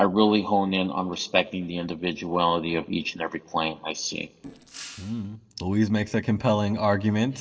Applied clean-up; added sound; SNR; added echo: neural separator model SepFormer DNS4.